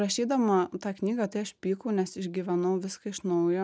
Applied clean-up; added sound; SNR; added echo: none; none; none; none.